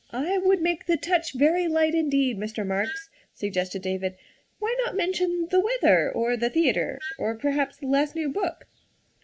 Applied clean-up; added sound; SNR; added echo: neural mask model Resemble Enhance denoiser.